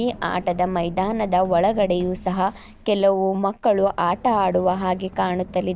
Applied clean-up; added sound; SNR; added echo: none; Run; 18 dB; none.